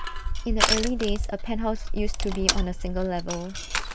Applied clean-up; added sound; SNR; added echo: none; Crushing; -4 dB; none.